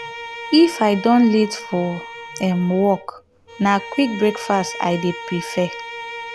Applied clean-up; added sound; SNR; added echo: none; Bowed string instrument; 13 dB; none.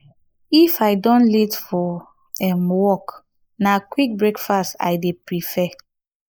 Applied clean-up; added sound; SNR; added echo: neural mask model Resemble Enhance denoiser.